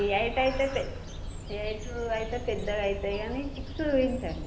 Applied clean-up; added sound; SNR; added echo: none; Bird; 6 dB; reverberation time 1.1 s.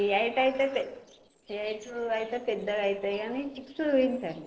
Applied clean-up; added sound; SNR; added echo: neural separator model SepFormer DNS4.